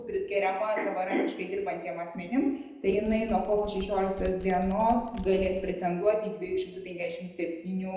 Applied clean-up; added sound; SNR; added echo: none; Typing; 13 dB; reverberation time 0.8 s.